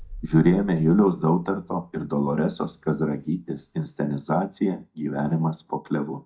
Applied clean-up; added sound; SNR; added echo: neural mask model DeepFilterNet 3.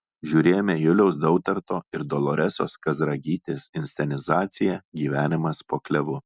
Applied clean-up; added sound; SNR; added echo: none; none; none; none.